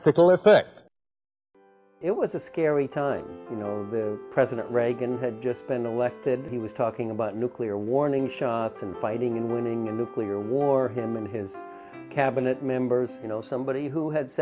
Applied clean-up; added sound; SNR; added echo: none; none; none; none.